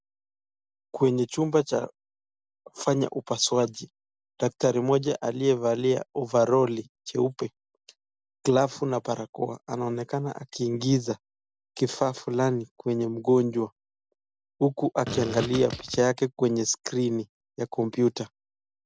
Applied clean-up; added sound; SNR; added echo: none; Fart; 7 dB; none.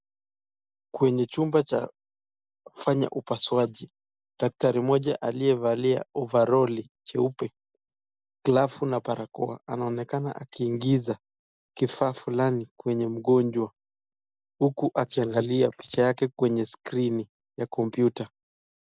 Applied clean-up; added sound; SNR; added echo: neural mask model Resemble Enhance denoiser.